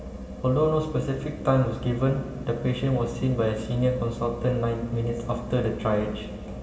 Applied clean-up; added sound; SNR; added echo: none; none; none; reverberation time 2.6 s.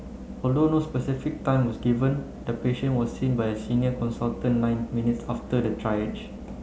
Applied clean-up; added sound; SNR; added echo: none; none; none; none.